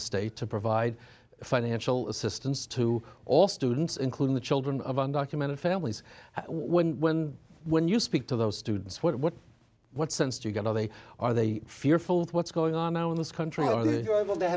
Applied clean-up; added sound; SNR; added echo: none; none; none; none.